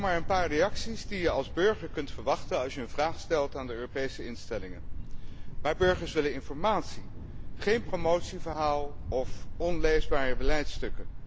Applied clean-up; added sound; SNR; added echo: none; Thunder; 1 dB; none.